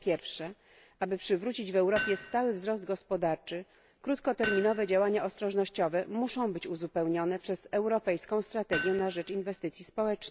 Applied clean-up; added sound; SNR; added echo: none; Hammer; 10 dB; none.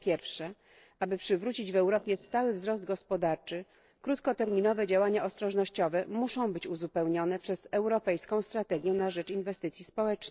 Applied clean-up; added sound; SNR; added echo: neural separator model SepFormer DNS4.